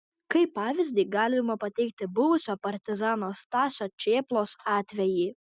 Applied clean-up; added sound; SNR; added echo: none; none; none; none.